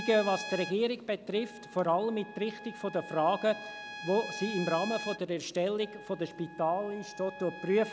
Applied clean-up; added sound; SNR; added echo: none; Trumpet; 13 dB; none.